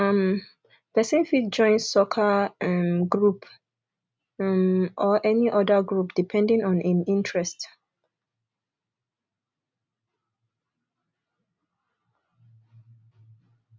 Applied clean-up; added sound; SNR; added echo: none; none; none; none.